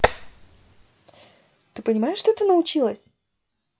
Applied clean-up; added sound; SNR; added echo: classical method log-MMSE.